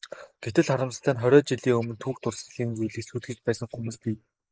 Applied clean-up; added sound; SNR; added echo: neural mask model Resemble Enhance denoiser.